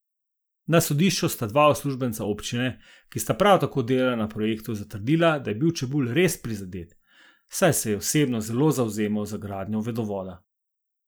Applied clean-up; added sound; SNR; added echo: none; none; none; none.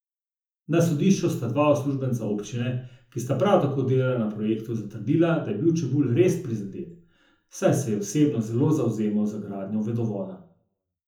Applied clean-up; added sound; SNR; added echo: none; none; none; reverberation time 0.6 s.